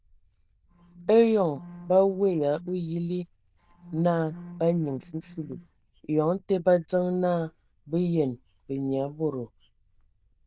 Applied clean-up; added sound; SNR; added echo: neural diffusion model UNIVERSE++.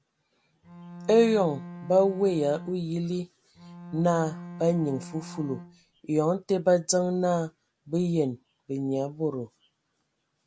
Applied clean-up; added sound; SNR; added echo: none; Bowed string instrument; 14 dB; none.